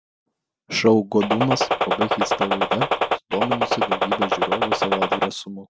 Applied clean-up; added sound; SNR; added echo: none; Gunshot, gunfire; -3 dB; none.